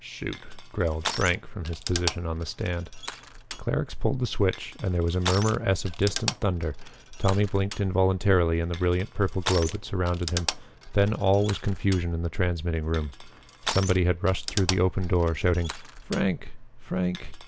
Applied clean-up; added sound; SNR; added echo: none; Crushing; 12 dB; none.